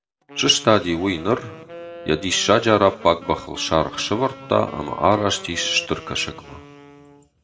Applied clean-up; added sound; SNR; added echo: none; Wind instrument, woodwind instrument; 18 dB; reverberation time 0.5 s.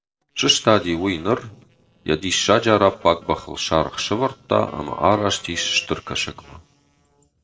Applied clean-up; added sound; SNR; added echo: neural separator model SepFormer DNS4.